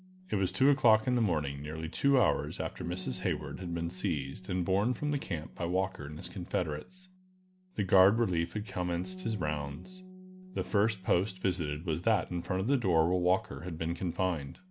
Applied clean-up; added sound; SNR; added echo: none; Bass guitar; 20 dB; none.